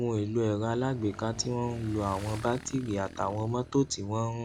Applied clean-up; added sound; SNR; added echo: none; Motorcycle / Engine; 16 dB; none.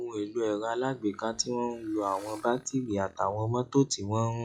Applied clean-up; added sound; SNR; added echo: classical method log-MMSE.